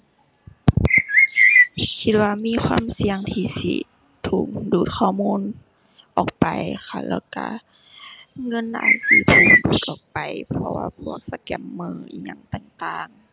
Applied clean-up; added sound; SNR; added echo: none; Bird; -5 dB; none.